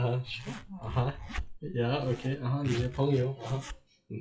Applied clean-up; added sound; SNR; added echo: classical method WPE with log-MMSE.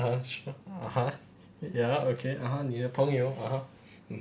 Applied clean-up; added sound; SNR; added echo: none; none; none; none.